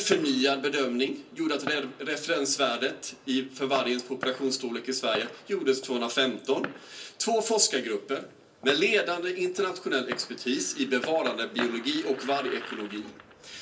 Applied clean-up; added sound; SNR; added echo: none; Fireworks; 14 dB; reverberation time 0.3 s.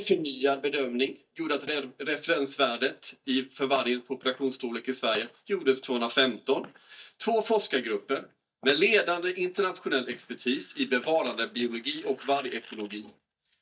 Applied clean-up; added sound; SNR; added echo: neural mask model DeepFilterNet 3.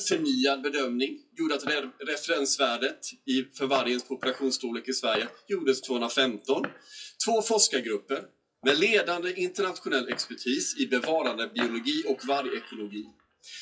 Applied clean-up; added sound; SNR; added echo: classical method WPE with log-MMSE.